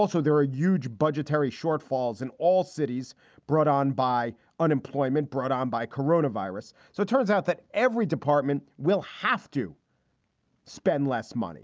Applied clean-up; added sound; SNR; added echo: none; none; none; none.